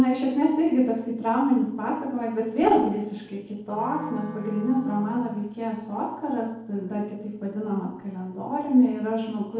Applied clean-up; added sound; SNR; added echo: neural separator model SepFormer DNS4.